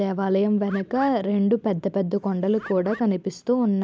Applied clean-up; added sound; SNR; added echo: neural mask model Resemble Enhance denoiser.